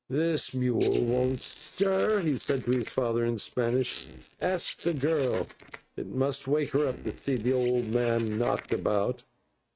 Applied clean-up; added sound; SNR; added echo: neural mask model RNNoise.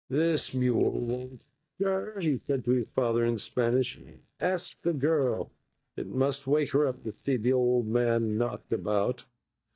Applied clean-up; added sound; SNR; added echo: neural mask model DeepFilterNet 3.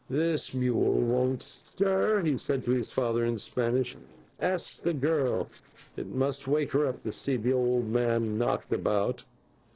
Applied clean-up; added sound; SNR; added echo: neural separator model SepFormer DNS4.